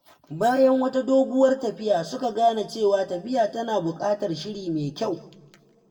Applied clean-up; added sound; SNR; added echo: none; none; none; reverberation time 0.9 s.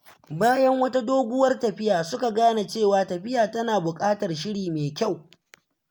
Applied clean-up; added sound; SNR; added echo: none; none; none; none.